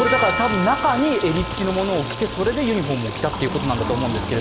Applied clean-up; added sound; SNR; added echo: none; Stream + Doorbell; 6 dB; none.